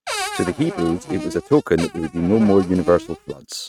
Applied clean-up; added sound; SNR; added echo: neural mask model RNNoise.